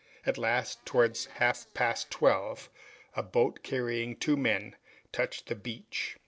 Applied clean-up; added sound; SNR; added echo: neural separator model SepFormer DNS4.